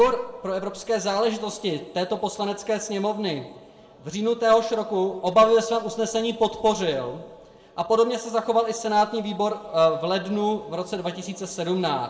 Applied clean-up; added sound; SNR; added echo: none; none; none; reverberation time 0.7 s.